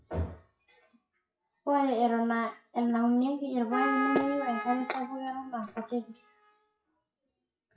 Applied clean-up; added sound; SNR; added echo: classical method WPE with log-MMSE.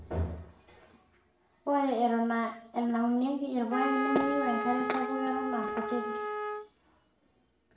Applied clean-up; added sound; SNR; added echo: none; Trumpet; 2 dB; reverberation time 0.5 s.